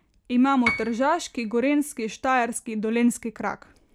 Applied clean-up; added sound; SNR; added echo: none; Piano; 9 dB; none.